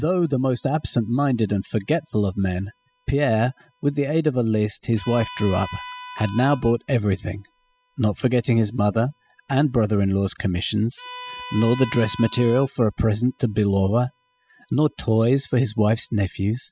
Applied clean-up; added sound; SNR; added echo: classical method spectral subtraction.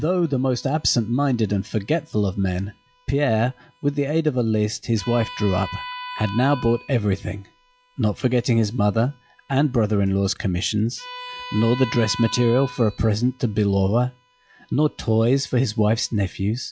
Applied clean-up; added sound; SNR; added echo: classical method log-MMSE.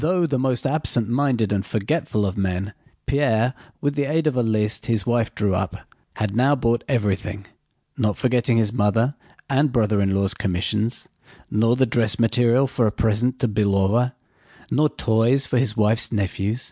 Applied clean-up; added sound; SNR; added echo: none; none; none; none.